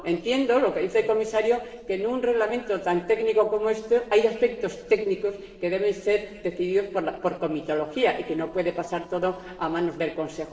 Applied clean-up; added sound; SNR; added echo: neural separator model SepFormer DNS4.